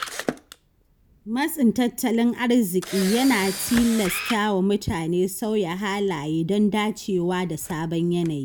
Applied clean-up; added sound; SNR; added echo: none; Camera; 13 dB; none.